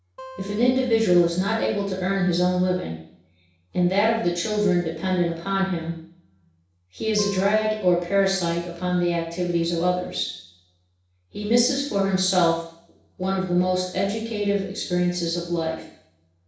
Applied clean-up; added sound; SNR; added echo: none; Acoustic guitar; 20 dB; reverberation time 0.7 s.